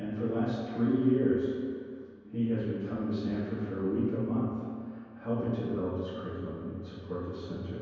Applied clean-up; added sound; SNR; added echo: none; none; none; reverberation time 2.2 s.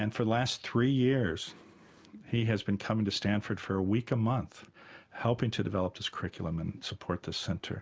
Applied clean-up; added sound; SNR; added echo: none; none; none; none.